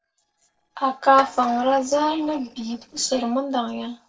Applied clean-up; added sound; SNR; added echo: neural separator model SepFormer DNS4.